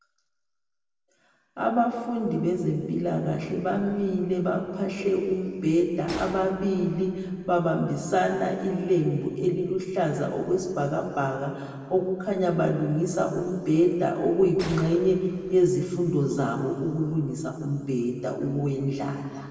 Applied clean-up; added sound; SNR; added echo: none; Gunshot, gunfire; 18 dB; reverberation time 2.2 s.